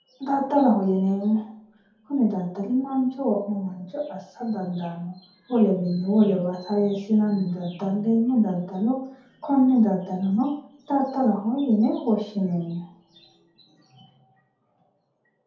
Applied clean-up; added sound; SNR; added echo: none; none; none; reverberation time 0.6 s.